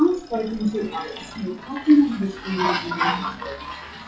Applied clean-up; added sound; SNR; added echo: classical method WPE with log-MMSE.